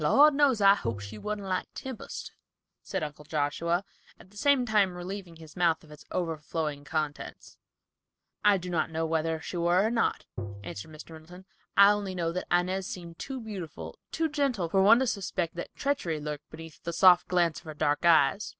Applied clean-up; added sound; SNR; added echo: none; Tap; 9 dB; none.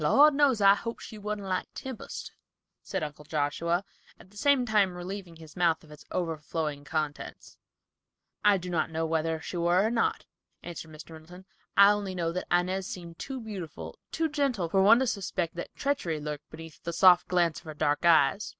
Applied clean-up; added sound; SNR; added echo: none; none; none; none.